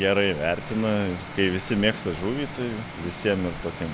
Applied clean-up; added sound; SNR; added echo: none; Meow; 19 dB; none.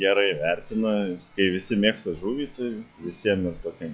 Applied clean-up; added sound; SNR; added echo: classical method log-MMSE.